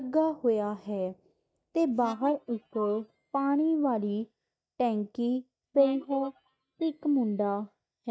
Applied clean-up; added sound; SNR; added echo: neural mask model DeepFilterNet 3.